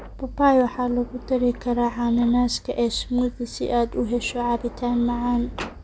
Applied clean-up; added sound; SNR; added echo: none; Sliding door; 20 dB; none.